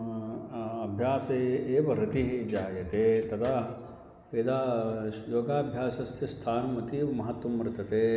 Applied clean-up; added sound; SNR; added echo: none; Drum kit; 16 dB; none.